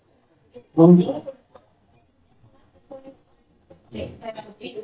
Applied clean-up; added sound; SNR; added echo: neural mask model DeepFilterNet 3.